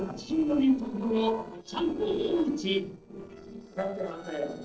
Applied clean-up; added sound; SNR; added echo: neural separator model SepFormer DNS4.